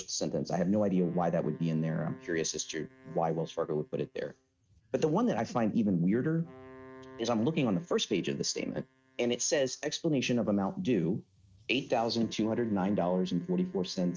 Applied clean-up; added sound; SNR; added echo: neural mask model RNNoise.